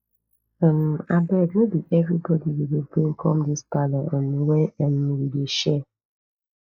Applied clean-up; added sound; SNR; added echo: neural mask model Resemble Enhance denoiser.